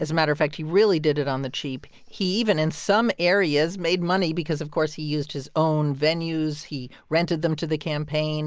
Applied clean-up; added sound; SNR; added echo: none; none; none; none.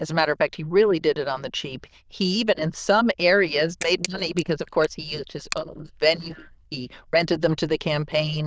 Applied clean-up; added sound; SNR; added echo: neural diffusion model UNIVERSE++.